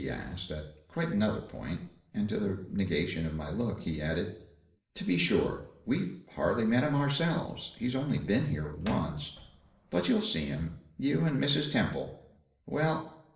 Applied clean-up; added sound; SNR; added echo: none; Slam; 19 dB; reverberation time 0.7 s.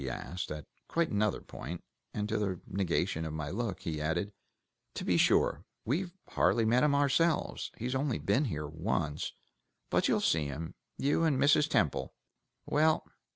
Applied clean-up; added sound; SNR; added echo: none; none; none; none.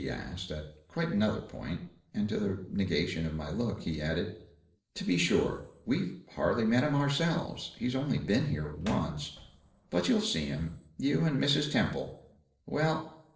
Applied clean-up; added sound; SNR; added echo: neural separator model SepFormer DNS4.